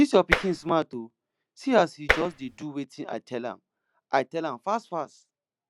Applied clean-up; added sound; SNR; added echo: none; Tap; -1 dB; none.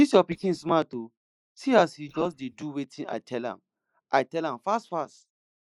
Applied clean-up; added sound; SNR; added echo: neural mask model Resemble Enhance denoiser.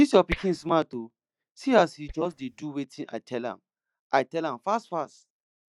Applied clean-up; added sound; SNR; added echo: neural mask model DeepFilterNet 3.